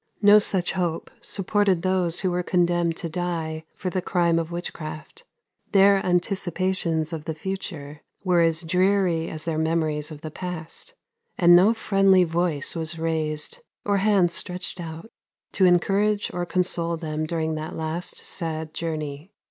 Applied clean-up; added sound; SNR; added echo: none; none; none; none.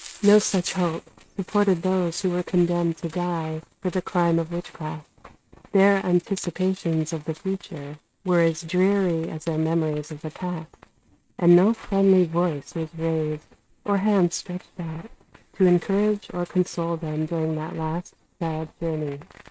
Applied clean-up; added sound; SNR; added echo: neural mask model RNNoise.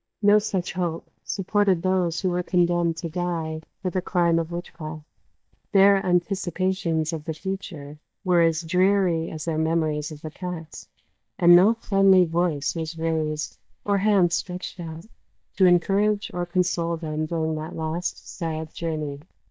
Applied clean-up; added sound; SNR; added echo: neural mask model DeepFilterNet 3.